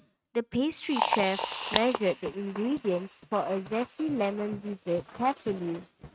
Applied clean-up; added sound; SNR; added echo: neural mask model RNNoise.